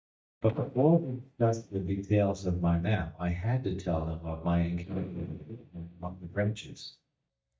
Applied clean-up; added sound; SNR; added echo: neural mask model DeepFilterNet 3.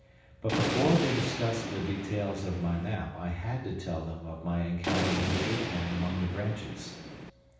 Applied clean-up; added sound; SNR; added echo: none; Thunder; 2 dB; reverberation time 0.9 s.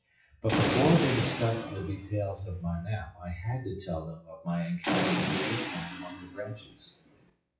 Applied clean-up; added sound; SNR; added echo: classical method WPE with log-MMSE.